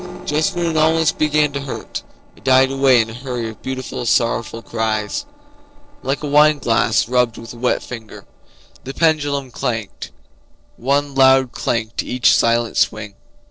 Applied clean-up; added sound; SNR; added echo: neural separator model SepFormer DNS4.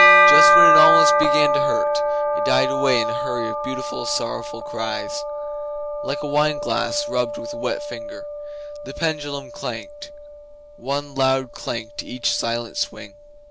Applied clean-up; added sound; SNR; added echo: none; Bell; -5 dB; none.